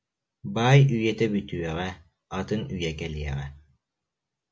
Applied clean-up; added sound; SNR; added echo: none; none; none; none.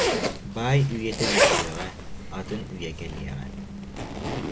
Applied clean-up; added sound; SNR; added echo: none; Zipper (clothing); -2 dB; none.